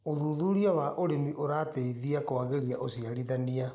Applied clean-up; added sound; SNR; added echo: neural mask model Resemble Enhance denoiser.